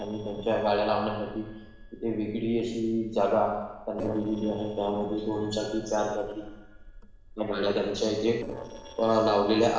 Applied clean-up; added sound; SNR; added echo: neural separator model SepFormer DNS4.